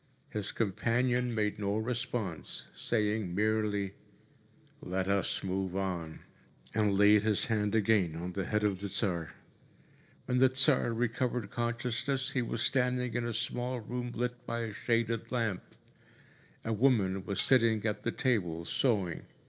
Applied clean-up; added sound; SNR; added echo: neural separator model SepFormer DNS4.